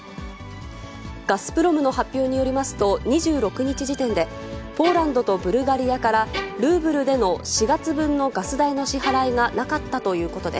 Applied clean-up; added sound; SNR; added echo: none; Bowed string instrument; 13 dB; none.